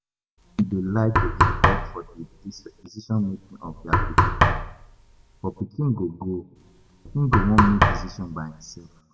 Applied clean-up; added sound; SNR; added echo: none; Knock; -3 dB; reverberation time 1.3 s.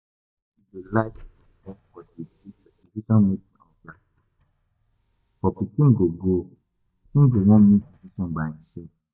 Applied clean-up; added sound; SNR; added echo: neural mask model DeepFilterNet 3.